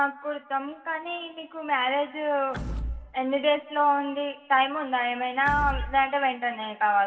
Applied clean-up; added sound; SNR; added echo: none; Door / Wood; 10 dB; reverberation time 2.6 s.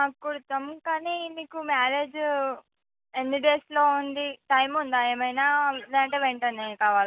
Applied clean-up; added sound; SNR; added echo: none; none; none; none.